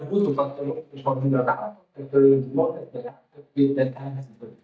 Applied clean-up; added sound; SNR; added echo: neural mask model DeepFilterNet 3.